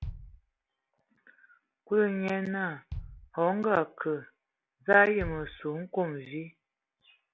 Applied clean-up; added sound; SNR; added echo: none; Bass drum; 16 dB; none.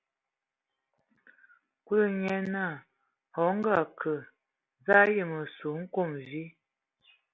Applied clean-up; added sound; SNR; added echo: none; none; none; none.